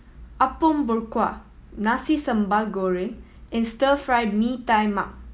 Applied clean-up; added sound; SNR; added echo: none; none; none; none.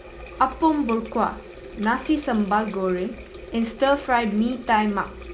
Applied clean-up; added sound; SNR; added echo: none; Water tap, faucet; 17 dB; none.